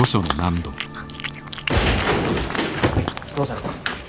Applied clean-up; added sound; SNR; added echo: none; Cat; 6 dB; none.